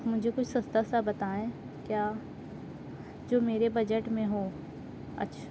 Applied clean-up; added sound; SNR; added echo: none; none; none; none.